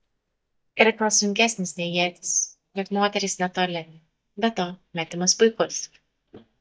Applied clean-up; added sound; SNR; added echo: neural mask model DeepFilterNet 3.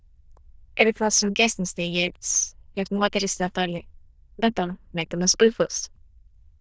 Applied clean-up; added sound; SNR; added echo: neural diffusion model UNIVERSE++.